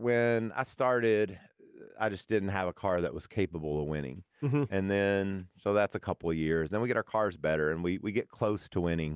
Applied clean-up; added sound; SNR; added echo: none; none; none; none.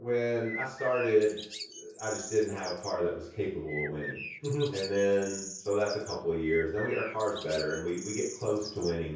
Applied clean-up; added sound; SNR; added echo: none; Bird; 11 dB; reverberation time 0.6 s.